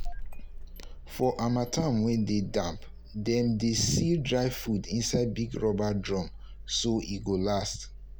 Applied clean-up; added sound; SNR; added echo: none; Engine starting; 11 dB; none.